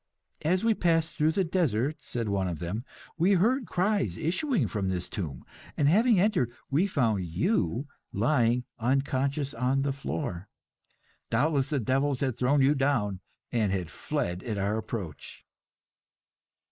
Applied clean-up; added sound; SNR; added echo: neural mask model Resemble Enhance denoiser.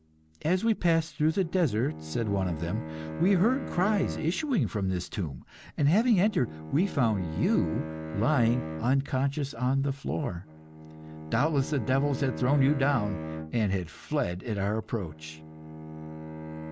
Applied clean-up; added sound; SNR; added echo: none; Bowed string instrument; 11 dB; none.